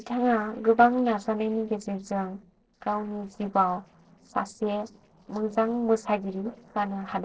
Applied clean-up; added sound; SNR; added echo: neural separator model SepFormer DNS4.